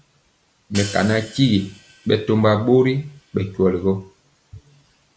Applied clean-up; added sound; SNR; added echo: none; Hi-hat; 18 dB; none.